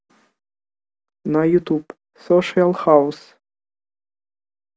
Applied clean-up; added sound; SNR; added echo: none; none; none; none.